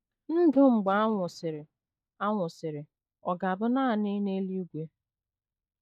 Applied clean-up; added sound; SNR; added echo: neural mask model DeepFilterNet 3.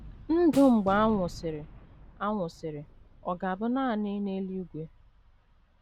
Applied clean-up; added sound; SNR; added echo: none; Gunshot, gunfire + Snare drum; 18 dB; none.